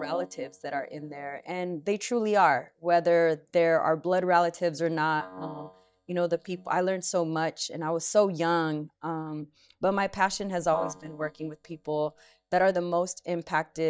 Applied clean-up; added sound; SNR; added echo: neural mask model DeepFilterNet 3.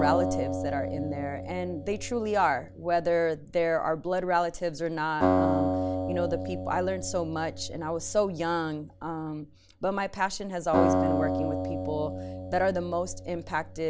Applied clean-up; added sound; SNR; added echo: none; Acoustic guitar; 2 dB; none.